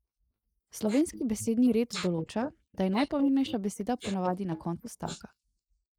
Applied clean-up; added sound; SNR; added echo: neural mask model Resemble Enhance denoiser.